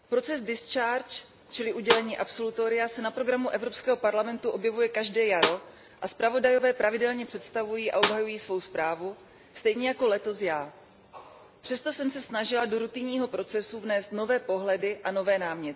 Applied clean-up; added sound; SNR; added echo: none; Snare drum; 5 dB; none.